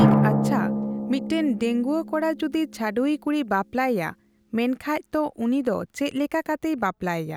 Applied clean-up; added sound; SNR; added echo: none; Drum; 2 dB; none.